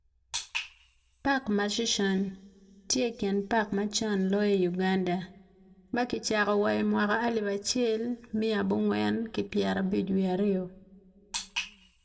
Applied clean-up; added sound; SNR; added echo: none; none; none; reverberation time 0.8 s.